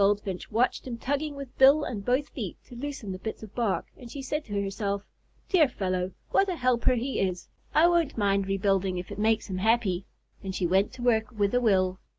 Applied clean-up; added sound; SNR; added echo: none; none; none; none.